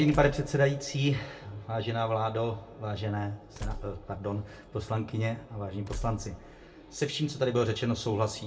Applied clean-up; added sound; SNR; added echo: none; Tools; 13 dB; reverberation time 0.2 s.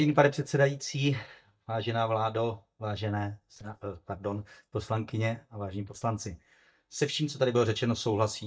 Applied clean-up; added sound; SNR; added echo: neural mask model DeepFilterNet 3.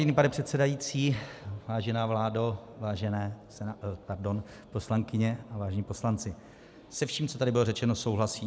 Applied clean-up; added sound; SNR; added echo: none; none; none; none.